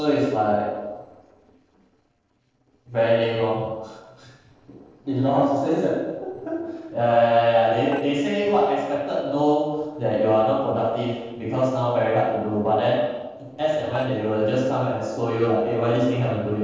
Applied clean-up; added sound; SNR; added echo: neural separator model SepFormer DNS4.